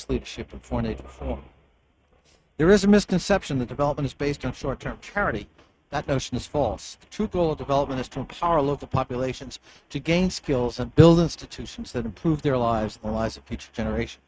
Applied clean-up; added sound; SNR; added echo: neural mask model RNNoise.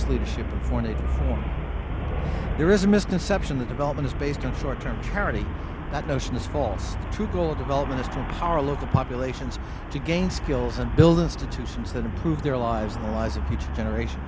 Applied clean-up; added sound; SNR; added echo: none; Traffic noise, roadway noise; 2 dB; none.